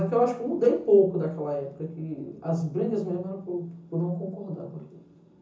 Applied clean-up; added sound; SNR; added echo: none; none; none; reverberation time 0.6 s.